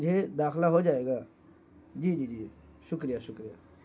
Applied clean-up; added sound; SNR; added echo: none; none; none; none.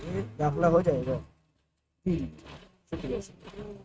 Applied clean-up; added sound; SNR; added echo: neural mask model RNNoise.